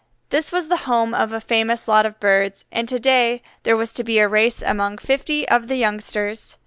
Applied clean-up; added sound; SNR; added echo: none; none; none; none.